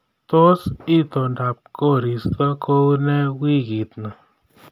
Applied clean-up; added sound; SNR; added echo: none; none; none; none.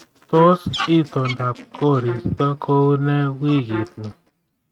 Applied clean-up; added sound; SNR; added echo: neural mask model RNNoise.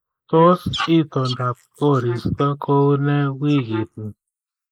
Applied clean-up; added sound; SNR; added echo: neural mask model Resemble Enhance denoiser.